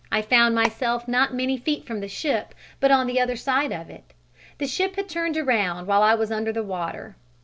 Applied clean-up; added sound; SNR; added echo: none; Telephone; 6 dB; none.